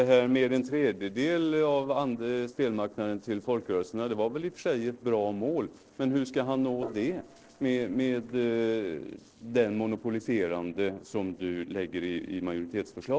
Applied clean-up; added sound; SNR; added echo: neural separator model SepFormer DNS4.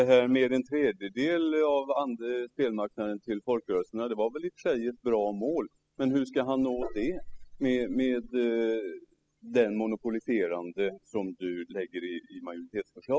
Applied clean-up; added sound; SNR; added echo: classical method spectral subtraction.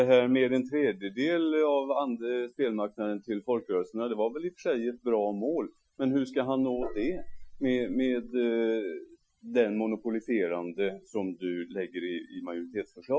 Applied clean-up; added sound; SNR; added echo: classical method Wiener filter.